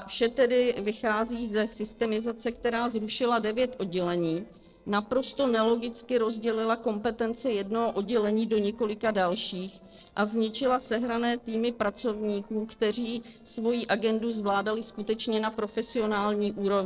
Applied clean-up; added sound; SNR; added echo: neural separator model SepFormer DNS4.